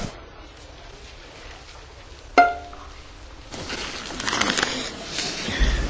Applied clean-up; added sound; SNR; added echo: none; Bowed string instrument; -3 dB; none.